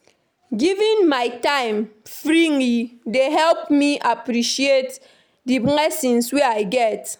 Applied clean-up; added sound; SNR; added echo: none; none; none; none.